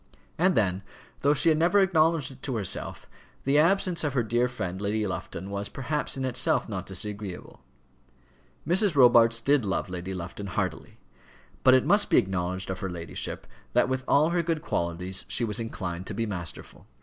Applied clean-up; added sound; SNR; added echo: none; none; none; none.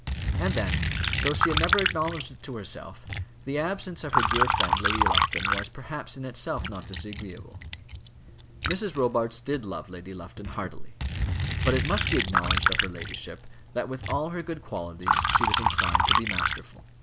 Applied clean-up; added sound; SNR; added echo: none; Liquid; -4 dB; none.